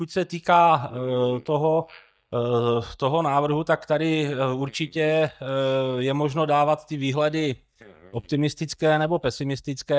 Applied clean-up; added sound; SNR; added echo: neural mask model DeepFilterNet 3.